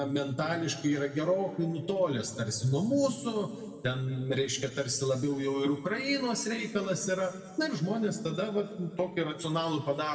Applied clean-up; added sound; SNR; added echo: none; none; none; reverberation time 1.9 s.